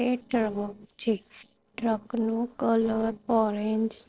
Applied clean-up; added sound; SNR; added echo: neural separator model SepFormer DNS4.